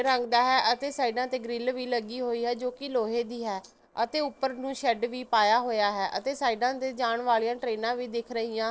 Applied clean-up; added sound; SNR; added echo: neural separator model SepFormer DNS4.